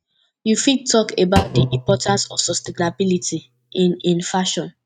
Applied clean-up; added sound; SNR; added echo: neural mask model RNNoise.